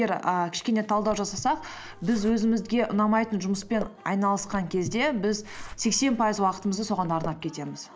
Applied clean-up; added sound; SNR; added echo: none; Zipper (clothing); 16 dB; none.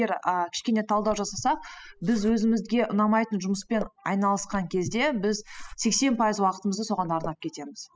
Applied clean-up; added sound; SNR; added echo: classical method spectral subtraction.